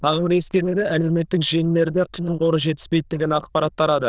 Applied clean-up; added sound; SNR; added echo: neural diffusion model UNIVERSE++.